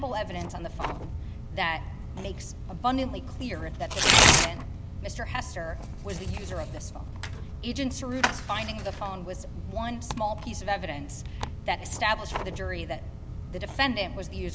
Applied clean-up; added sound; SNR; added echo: none; Tearing; -3 dB; none.